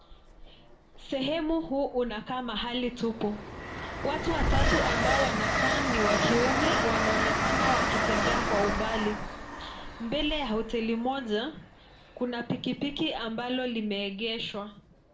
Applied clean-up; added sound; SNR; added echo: none; Train; -1 dB; reverberation time 0.4 s.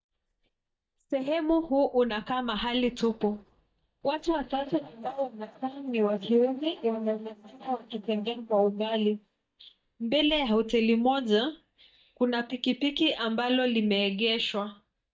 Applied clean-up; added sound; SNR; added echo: neural mask model DeepFilterNet 3.